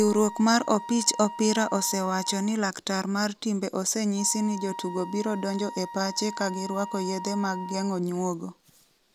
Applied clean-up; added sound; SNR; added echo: none; Wind instrument, woodwind instrument; 13 dB; none.